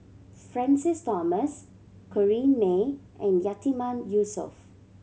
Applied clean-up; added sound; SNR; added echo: none; none; none; none.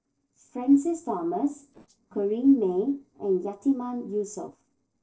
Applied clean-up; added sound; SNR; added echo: neural separator model SepFormer DNS4.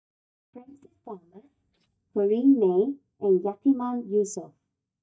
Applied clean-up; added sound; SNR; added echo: neural mask model DeepFilterNet 3.